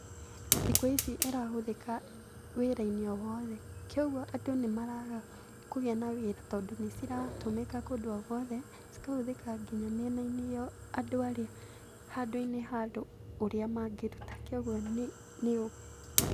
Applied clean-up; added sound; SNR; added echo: none; Fire; 5 dB; none.